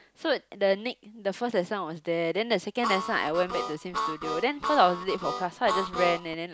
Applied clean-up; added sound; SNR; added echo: none; Harmonica; 4 dB; none.